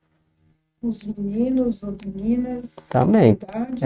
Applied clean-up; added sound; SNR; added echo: neural mask model RNNoise.